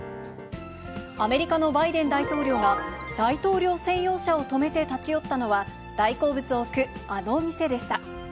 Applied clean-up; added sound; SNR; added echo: none; none; none; none.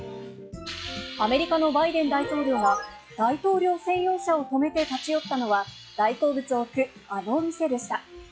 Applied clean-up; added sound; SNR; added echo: classical method log-MMSE.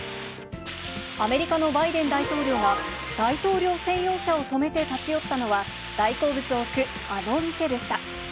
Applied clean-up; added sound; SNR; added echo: none; Hiss; 11 dB; none.